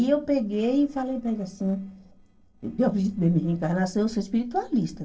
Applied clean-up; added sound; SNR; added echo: neural separator model SepFormer DNS4.